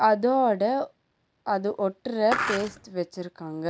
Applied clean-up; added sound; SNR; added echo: none; Skateboard; 3 dB; none.